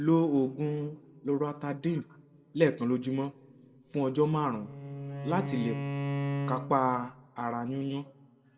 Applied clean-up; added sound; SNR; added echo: none; Bowed string instrument; 5 dB; reverberation time 1.3 s.